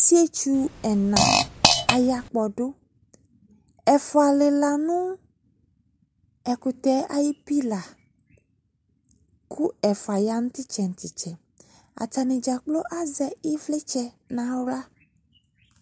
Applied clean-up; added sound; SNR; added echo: none; Fart; -2 dB; none.